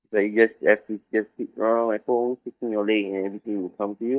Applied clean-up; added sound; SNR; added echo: neural mask model DeepFilterNet 3.